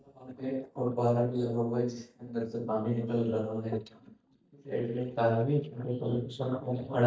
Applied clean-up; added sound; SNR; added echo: neural mask model DeepFilterNet 3.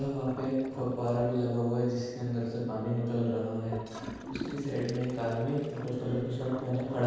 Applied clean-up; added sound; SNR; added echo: none; Toilet flush / Gurgling; 15 dB; reverberation time 1.2 s.